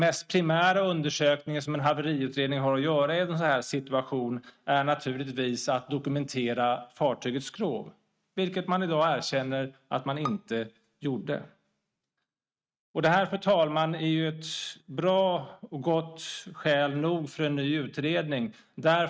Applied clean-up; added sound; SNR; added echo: neural mask model RNNoise.